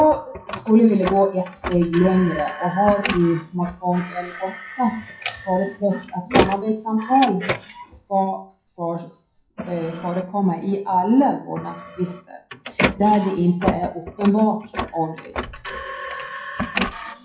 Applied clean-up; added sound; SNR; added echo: classical method WPE with log-MMSE.